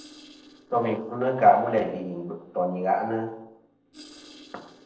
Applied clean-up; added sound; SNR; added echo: neural separator model SepFormer DNS4.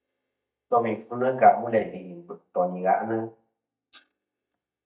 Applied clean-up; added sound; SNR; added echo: neural mask model DeepFilterNet 3.